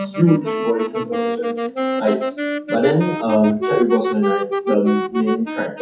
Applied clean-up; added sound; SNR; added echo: classical method WPE with log-MMSE.